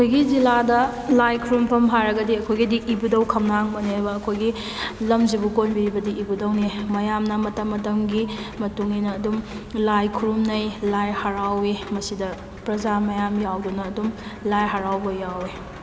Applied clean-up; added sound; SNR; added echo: none; Rain; 17 dB; none.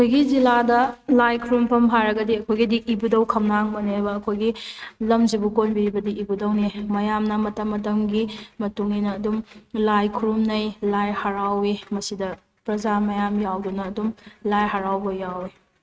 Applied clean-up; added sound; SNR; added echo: neural mask model RNNoise.